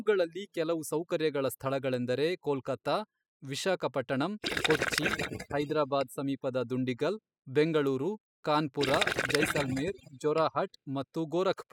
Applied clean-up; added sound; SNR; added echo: classical method spectral subtraction.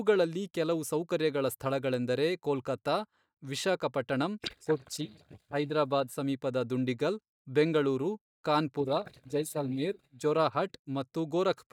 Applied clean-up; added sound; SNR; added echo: neural mask model DeepFilterNet 3.